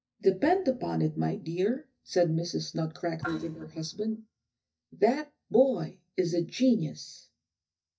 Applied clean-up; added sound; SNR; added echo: neural mask model DeepFilterNet 3.